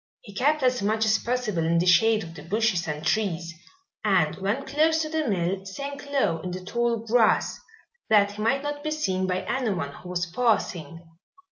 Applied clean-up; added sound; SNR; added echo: none; none; none; none.